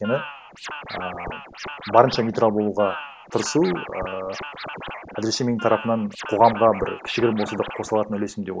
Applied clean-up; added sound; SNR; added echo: none; Scratching (performance technique); 12 dB; none.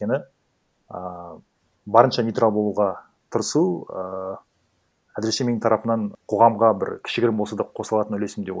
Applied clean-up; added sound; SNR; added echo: none; none; none; none.